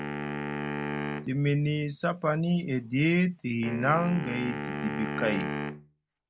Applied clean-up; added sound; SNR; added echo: none; Wind instrument, woodwind instrument; 7 dB; none.